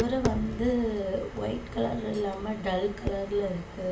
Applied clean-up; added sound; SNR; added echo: none; Tap; 8 dB; reverberation time 0.4 s.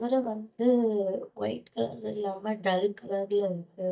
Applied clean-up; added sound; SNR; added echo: neural mask model DeepFilterNet 3.